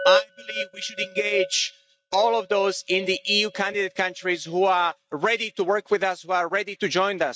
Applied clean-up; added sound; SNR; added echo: neural mask model RNNoise.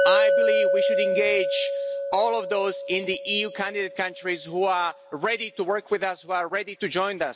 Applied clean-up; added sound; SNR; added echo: none; Chink, clink; 0 dB; none.